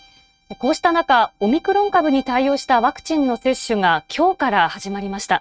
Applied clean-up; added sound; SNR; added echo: neural mask model RNNoise.